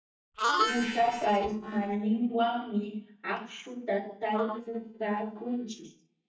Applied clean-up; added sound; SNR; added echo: neural mask model DeepFilterNet 3.